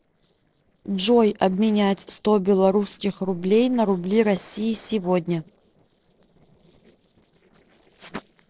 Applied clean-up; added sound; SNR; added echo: neural separator model SepFormer DNS4.